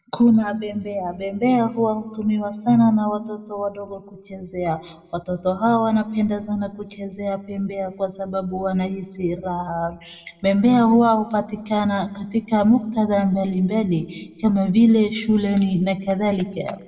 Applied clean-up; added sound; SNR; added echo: none; none; none; reverberation time 1.0 s.